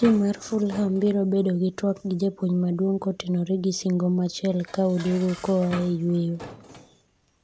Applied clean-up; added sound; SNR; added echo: none; Dishes, pots, and pans; 19 dB; none.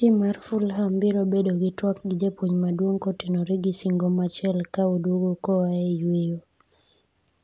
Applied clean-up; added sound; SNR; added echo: none; none; none; none.